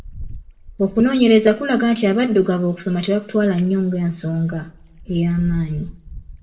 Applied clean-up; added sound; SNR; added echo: none; Wind; 18 dB; reverberation time 0.4 s.